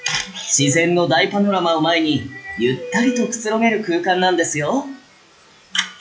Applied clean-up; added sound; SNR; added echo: classical method WPE with log-MMSE.